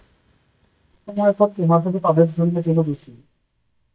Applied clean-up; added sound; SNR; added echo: neural mask model DeepFilterNet 3.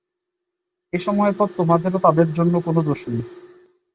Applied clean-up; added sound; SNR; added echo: none; none; none; none.